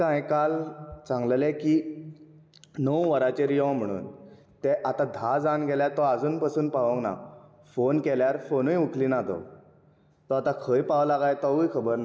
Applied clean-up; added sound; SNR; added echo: none; none; none; none.